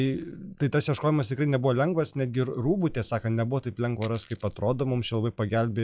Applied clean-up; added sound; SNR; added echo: classical method log-MMSE.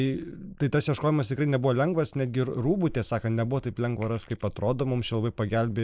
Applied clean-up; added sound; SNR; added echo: neural mask model Resemble Enhance denoiser.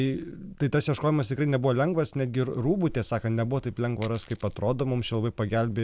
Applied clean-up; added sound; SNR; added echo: none; Coin (dropping); 19 dB; none.